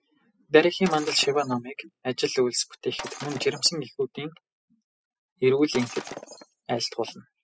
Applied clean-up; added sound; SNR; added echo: classical method spectral subtraction.